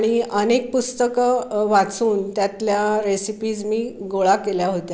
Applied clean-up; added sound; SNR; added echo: none; none; none; none.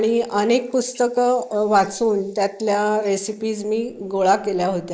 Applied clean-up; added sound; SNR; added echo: neural mask model Resemble Enhance denoiser.